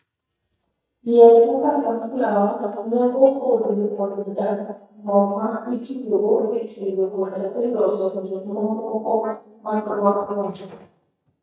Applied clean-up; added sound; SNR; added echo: neural mask model DeepFilterNet 3.